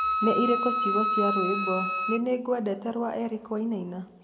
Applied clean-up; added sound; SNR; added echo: none; Wind instrument, woodwind instrument; 1 dB; reverberation time 1.5 s.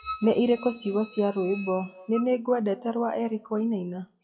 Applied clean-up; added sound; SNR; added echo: classical method WPE with log-MMSE.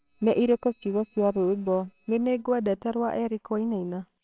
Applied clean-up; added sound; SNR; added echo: neural separator model SepFormer WHAMR!.